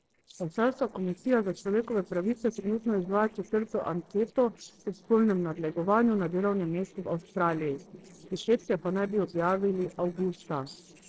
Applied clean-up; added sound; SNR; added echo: neural separator model SepFormer DNS4.